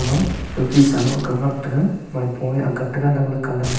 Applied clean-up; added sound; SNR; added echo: none; Gunshot, gunfire; 11 dB; reverberation time 0.9 s.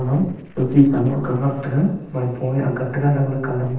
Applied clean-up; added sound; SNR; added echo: neural separator model SepFormer DNS4.